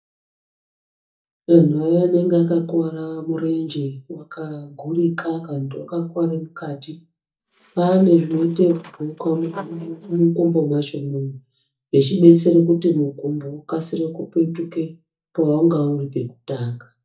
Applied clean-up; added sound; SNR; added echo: neural mask model DeepFilterNet 3.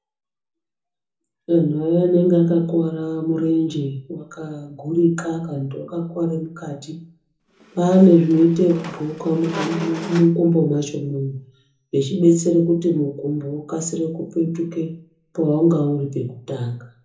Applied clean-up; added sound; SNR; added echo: none; Squeak; 14 dB; reverberation time 0.7 s.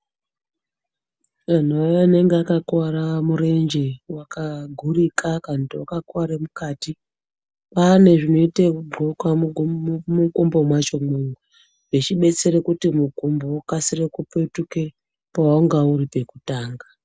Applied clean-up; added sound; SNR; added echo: none; none; none; none.